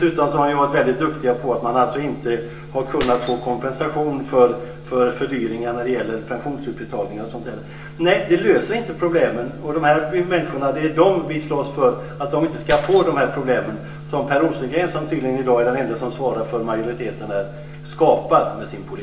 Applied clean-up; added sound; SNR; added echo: none; Keys jangling; 11 dB; reverberation time 0.7 s.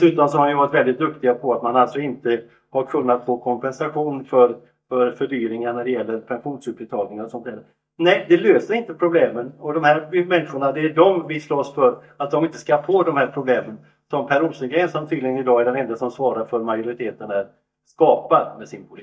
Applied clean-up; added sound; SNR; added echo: neural mask model DeepFilterNet 3.